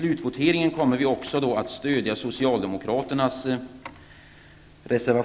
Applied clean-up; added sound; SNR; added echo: none; none; none; none.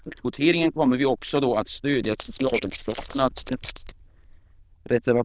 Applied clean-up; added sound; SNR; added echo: neural diffusion model UNIVERSE++.